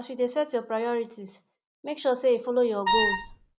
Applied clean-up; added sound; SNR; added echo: none; Wind instrument, woodwind instrument; -2 dB; none.